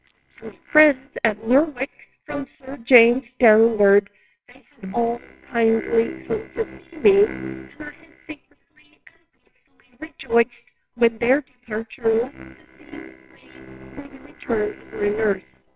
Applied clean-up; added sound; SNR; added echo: neural separator model SepFormer WHAMR!.